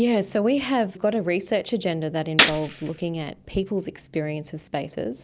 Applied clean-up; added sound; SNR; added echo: none; Gunshot, gunfire; 0 dB; none.